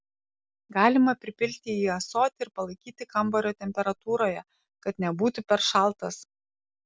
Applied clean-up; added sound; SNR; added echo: none; none; none; none.